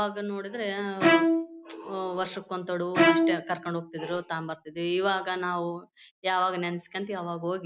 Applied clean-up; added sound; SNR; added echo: none; Bowed string instrument; -4 dB; none.